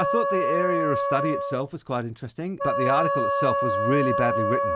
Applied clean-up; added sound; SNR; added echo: none; Wind instrument, woodwind instrument; -2 dB; none.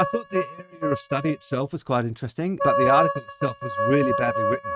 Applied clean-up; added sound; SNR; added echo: neural mask model RNNoise.